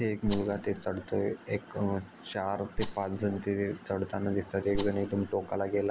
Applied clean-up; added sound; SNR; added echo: none; Rattle; 7 dB; none.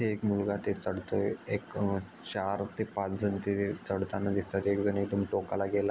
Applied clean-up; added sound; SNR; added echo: none; none; none; none.